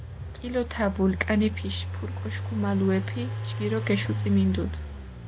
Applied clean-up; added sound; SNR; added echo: none; Engine; 4 dB; none.